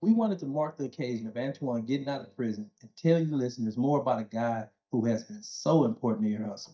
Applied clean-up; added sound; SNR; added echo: neural mask model DeepFilterNet 3.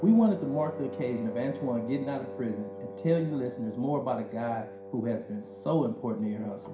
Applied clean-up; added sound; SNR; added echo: none; Wind instrument, woodwind instrument; 12 dB; reverberation time 0.5 s.